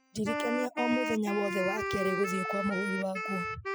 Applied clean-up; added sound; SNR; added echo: classical method spectral subtraction.